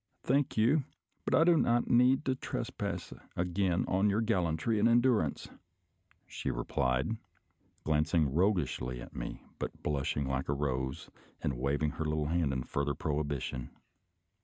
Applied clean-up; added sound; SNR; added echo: none; none; none; none.